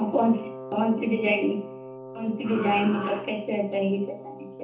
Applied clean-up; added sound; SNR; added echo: none; Wind instrument, woodwind instrument; 14 dB; reverberation time 0.7 s.